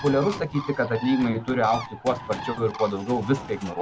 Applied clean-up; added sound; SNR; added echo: none; Bird + Gunshot, gunfire; 12 dB; none.